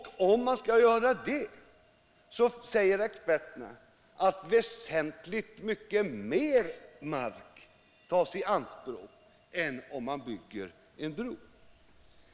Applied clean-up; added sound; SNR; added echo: neural mask model Resemble Enhance denoiser.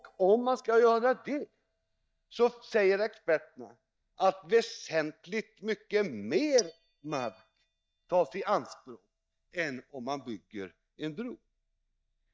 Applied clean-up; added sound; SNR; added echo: neural mask model DeepFilterNet 3.